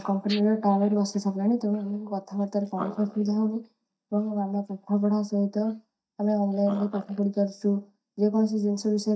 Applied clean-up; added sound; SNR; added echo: neural mask model DeepFilterNet 3.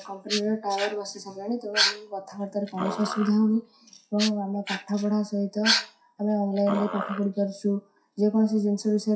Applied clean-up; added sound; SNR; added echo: classical method WPE with log-MMSE.